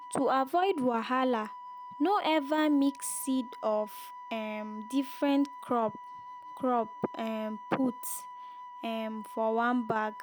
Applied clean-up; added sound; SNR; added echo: none; Wind instrument, woodwind instrument; 14 dB; none.